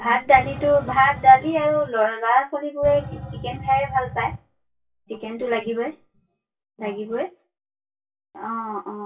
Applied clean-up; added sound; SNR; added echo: classical method WPE with log-MMSE.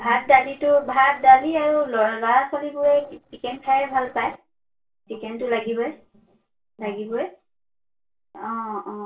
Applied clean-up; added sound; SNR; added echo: neural separator model SepFormer DNS4.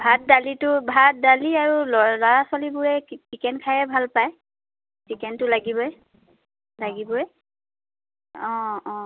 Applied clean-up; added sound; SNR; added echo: none; none; none; none.